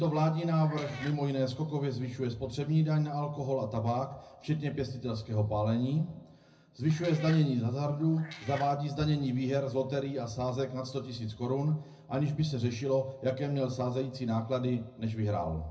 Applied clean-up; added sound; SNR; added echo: none; Meow; 16 dB; reverberation time 0.4 s.